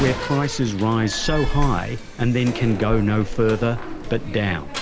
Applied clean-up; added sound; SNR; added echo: none; Slam; 5 dB; none.